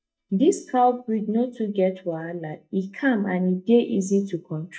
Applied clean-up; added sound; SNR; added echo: neural mask model DeepFilterNet 3.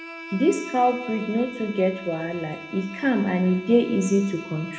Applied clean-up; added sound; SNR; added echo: none; Bowed string instrument; 15 dB; reverberation time 0.8 s.